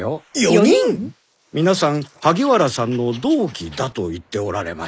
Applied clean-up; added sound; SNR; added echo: neural mask model Resemble Enhance denoiser.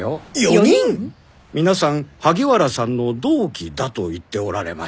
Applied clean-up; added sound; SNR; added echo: none; none; none; none.